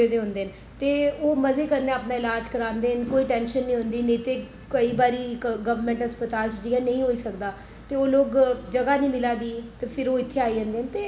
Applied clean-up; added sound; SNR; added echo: none; none; none; none.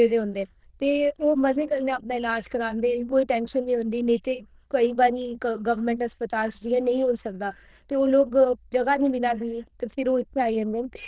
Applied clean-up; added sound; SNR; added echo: neural diffusion model UNIVERSE++.